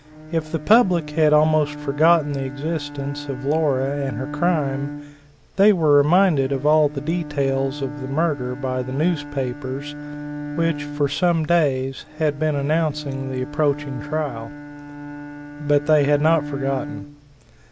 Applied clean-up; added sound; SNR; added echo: none; Bowed string instrument; 12 dB; none.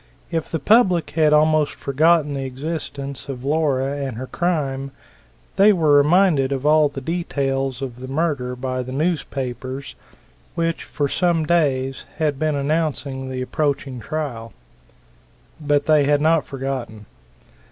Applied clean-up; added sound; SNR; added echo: none; none; none; none.